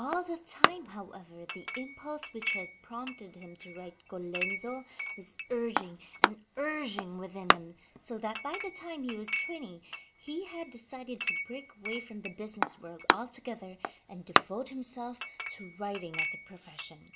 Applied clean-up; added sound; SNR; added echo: none; Chink, clink; -5 dB; none.